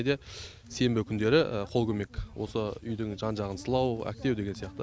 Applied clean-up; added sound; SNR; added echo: none; Bass drum; 17 dB; none.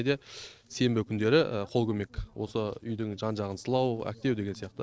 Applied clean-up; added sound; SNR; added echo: neural separator model SepFormer DNS4.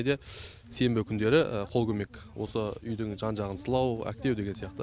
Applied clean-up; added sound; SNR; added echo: none; none; none; none.